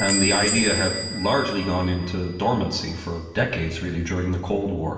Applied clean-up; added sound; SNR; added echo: none; Door / Bell; 6 dB; reverberation time 1.4 s.